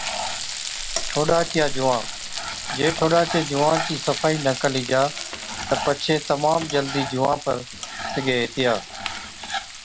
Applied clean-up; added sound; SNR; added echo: none; Frying (food); 6 dB; none.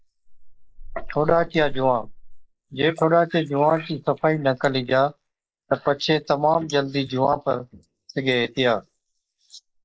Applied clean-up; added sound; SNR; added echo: neural mask model Resemble Enhance denoiser.